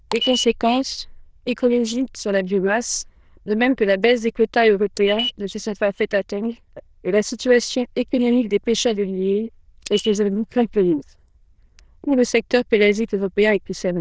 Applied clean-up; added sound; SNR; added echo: neural diffusion model UNIVERSE++.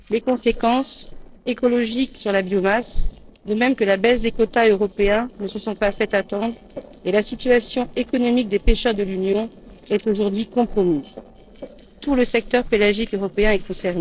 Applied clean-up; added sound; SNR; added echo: neural separator model SepFormer DNS4.